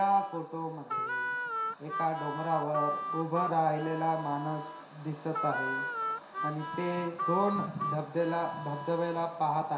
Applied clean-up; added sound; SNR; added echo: none; Harmonica; 4 dB; reverberation time 0.7 s.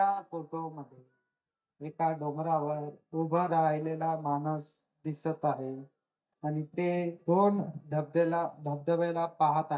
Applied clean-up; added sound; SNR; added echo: neural mask model DeepFilterNet 3.